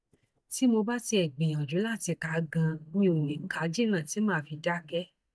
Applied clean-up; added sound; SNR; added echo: neural mask model DeepFilterNet 3.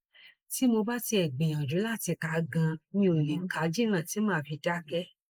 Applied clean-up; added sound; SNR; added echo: neural mask model Resemble Enhance denoiser.